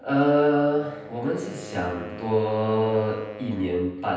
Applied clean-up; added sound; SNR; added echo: none; Wind instrument, woodwind instrument; 16 dB; reverberation time 0.9 s.